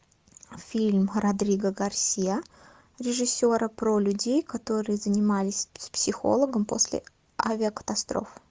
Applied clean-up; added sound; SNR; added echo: none; none; none; none.